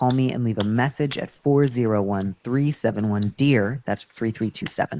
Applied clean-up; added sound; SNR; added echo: neural mask model Resemble Enhance denoiser.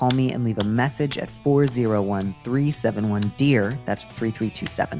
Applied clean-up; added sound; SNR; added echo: none; Hands; 19 dB; none.